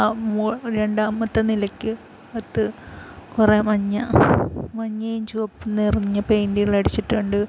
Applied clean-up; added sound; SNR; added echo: none; none; none; none.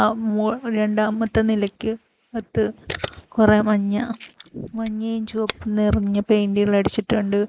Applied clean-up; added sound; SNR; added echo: neural mask model Resemble Enhance denoiser.